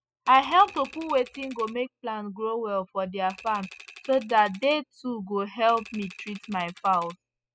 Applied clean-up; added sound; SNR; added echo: classical method spectral subtraction.